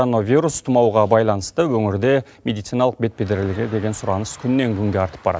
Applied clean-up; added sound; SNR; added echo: none; none; none; none.